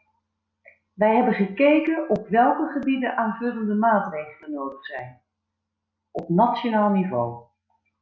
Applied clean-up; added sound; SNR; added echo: none; none; none; none.